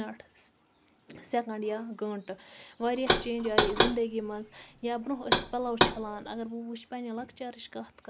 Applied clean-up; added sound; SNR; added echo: none; Knock; -4 dB; none.